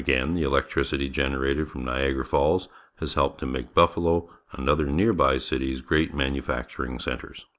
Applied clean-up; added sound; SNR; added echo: none; none; none; none.